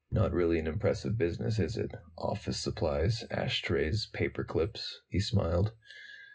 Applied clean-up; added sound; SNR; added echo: none; Bowed string instrument; 16 dB; reverberation time 0.2 s.